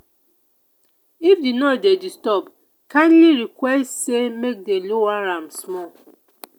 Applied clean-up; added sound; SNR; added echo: none; none; none; none.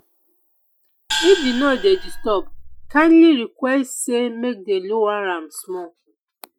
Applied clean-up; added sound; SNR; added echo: classical method Wiener filter.